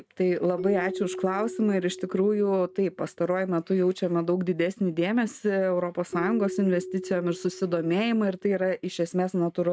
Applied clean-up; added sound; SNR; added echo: neural mask model RNNoise.